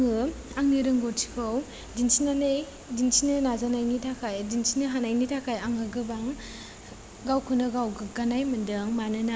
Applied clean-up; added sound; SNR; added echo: none; none; none; none.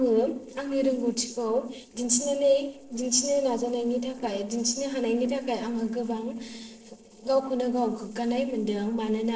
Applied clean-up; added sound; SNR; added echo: neural separator model SepFormer DNS4.